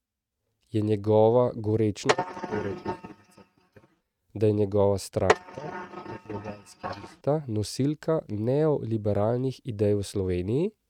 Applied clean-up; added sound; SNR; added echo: neural mask model RNNoise.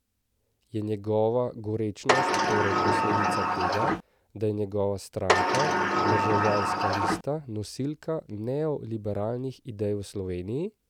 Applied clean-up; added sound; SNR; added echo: none; Sliding door; -5 dB; none.